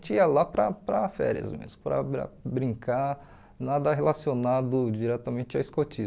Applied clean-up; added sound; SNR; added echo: none; none; none; none.